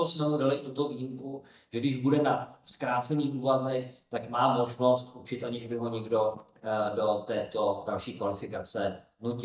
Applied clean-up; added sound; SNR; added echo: neural mask model DeepFilterNet 3.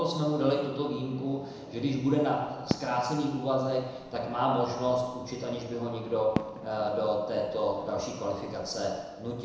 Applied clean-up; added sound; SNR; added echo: none; Fireworks; 12 dB; reverberation time 1.0 s.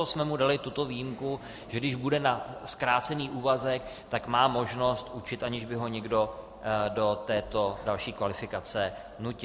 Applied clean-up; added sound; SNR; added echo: none; none; none; none.